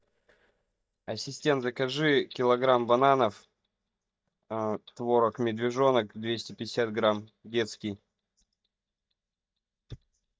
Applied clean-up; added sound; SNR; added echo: neural mask model DeepFilterNet 3.